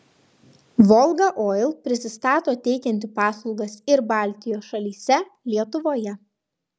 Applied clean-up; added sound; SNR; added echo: none; none; none; none.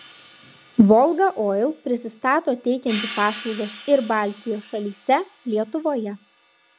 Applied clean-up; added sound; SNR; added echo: none; Hi-hat; 15 dB; none.